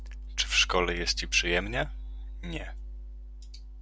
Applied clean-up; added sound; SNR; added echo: none; none; none; none.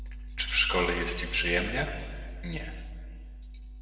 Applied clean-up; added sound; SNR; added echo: none; none; none; reverberation time 1.7 s.